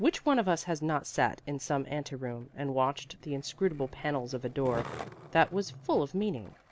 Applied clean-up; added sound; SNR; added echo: none; Skateboard; 17 dB; none.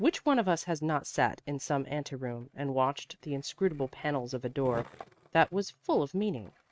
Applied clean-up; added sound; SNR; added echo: neural mask model RNNoise.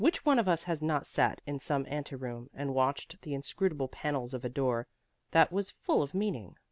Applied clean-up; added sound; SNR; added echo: none; none; none; none.